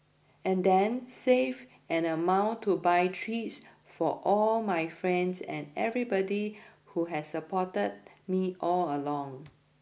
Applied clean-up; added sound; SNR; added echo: none; none; none; none.